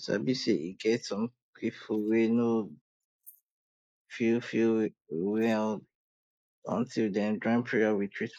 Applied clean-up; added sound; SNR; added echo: neural mask model Resemble Enhance denoiser.